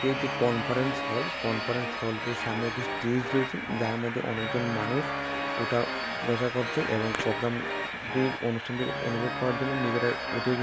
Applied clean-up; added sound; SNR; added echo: none; Organ + Train; 2 dB; none.